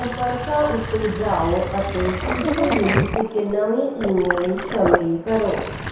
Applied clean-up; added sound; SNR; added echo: none; Sink (filling or washing); 4 dB; reverberation time 0.7 s.